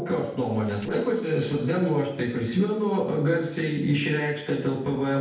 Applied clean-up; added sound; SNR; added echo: neural separator model SepFormer DNS4.